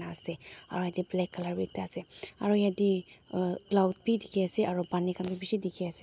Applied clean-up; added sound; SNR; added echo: none; none; none; none.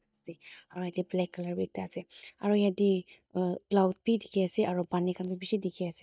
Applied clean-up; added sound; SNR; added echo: neural mask model DeepFilterNet 3.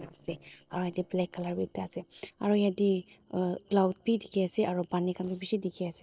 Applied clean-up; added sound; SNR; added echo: neural separator model SepFormer DNS4.